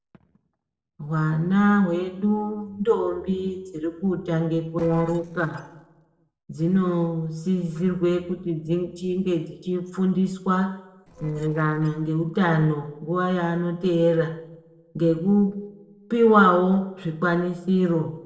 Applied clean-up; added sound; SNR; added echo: neural separator model SepFormer DNS4.